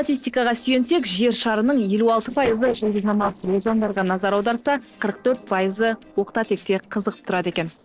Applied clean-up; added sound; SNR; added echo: neural separator model SepFormer DNS4.